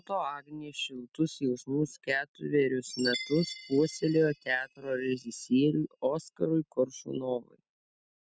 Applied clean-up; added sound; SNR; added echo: neural mask model RNNoise.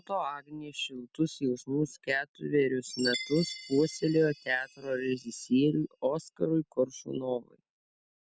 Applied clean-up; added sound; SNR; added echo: none; Chime; 16 dB; none.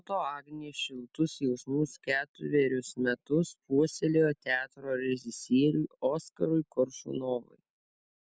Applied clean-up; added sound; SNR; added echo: none; none; none; none.